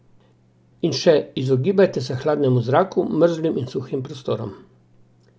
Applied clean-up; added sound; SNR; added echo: none; none; none; none.